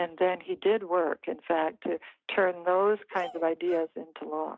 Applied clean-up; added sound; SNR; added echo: neural mask model RNNoise.